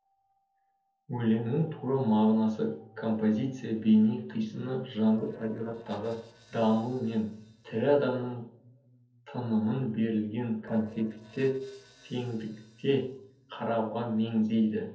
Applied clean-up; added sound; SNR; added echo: neural separator model SepFormer DNS4.